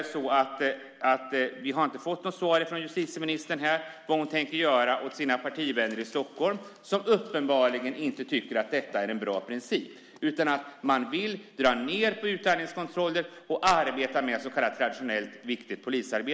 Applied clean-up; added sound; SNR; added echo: none; none; none; none.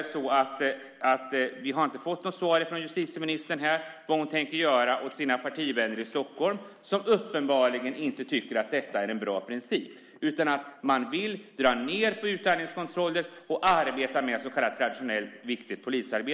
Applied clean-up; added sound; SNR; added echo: neural mask model Resemble Enhance denoiser.